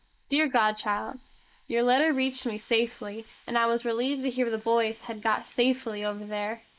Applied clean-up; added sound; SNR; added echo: neural mask model Resemble Enhance denoiser.